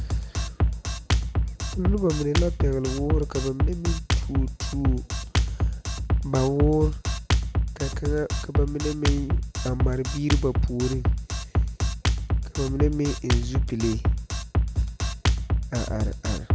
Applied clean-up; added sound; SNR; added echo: none; Drum kit; -4 dB; none.